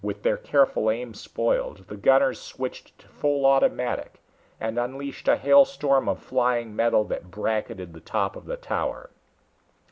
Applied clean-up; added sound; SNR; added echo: none; none; none; none.